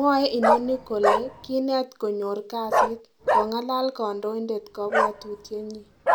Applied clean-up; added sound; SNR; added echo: none; Bark; 0 dB; none.